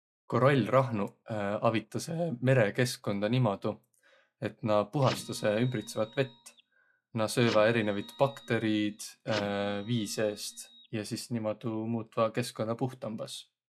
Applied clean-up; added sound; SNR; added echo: classical method log-MMSE.